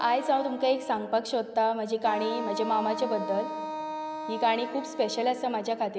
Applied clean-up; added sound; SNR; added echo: none; Wind instrument, woodwind instrument; 9 dB; none.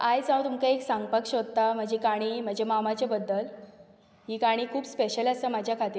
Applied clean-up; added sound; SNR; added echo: none; none; none; none.